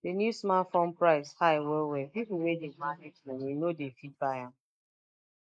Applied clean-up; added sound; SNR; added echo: neural mask model Resemble Enhance denoiser.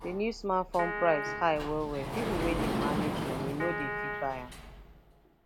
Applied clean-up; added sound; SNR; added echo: none; Piano + Sliding door; 2 dB; none.